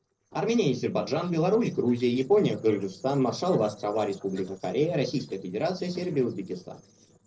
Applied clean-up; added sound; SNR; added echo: neural separator model SepFormer DNS4.